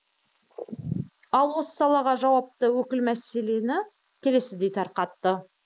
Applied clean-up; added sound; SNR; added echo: neural mask model Resemble Enhance denoiser.